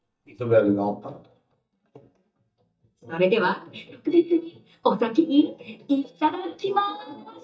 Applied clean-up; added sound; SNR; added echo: neural mask model DeepFilterNet 3.